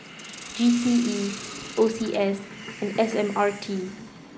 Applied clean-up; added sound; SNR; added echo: none; Hiss; 13 dB; none.